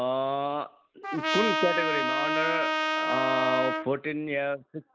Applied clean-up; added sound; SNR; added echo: none; Trumpet; -2 dB; none.